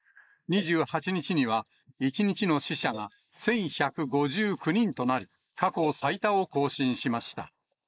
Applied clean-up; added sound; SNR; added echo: neural mask model Resemble Enhance denoiser.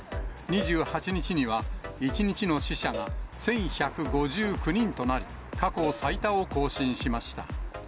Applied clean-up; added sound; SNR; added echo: none; Cowbell; 17 dB; none.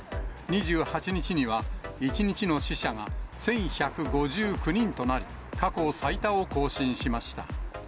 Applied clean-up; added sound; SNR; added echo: none; none; none; none.